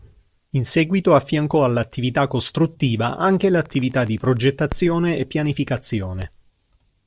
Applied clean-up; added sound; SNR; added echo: neural separator model SepFormer DNS4.